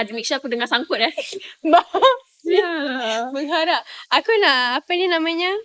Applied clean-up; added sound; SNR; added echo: neural mask model Resemble Enhance denoiser.